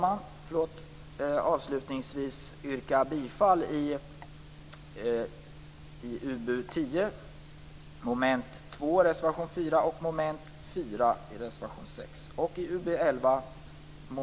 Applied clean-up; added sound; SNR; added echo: none; none; none; none.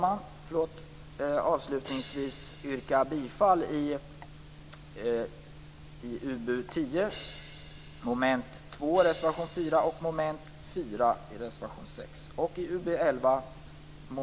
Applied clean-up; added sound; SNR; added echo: none; Crash cymbal; 17 dB; none.